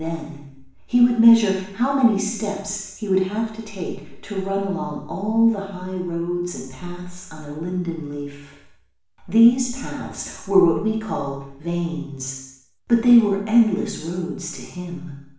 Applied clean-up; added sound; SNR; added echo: none; none; none; reverberation time 0.7 s.